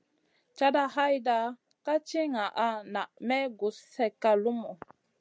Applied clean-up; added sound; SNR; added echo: none; none; none; none.